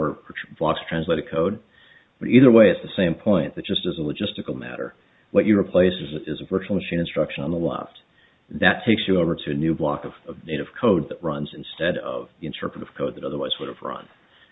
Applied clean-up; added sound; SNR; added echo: none; none; none; none.